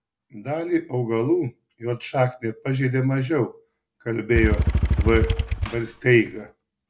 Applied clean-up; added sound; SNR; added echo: none; Motorcycle / Engine; -1 dB; none.